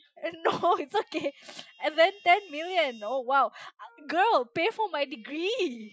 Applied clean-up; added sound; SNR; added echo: classical method Wiener filter.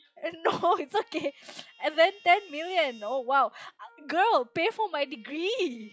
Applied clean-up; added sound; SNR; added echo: classical method log-MMSE.